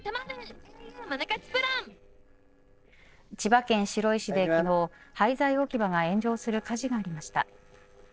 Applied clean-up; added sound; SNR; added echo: neural separator model SepFormer DNS4.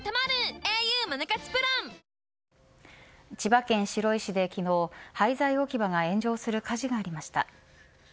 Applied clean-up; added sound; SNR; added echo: none; none; none; none.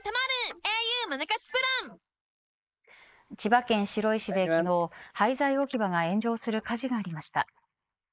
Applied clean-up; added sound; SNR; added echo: neural mask model Resemble Enhance denoiser.